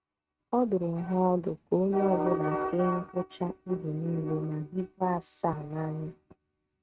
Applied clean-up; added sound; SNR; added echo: neural mask model RNNoise.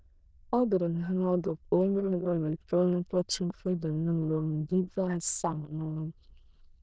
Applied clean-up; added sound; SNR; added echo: neural diffusion model UNIVERSE++.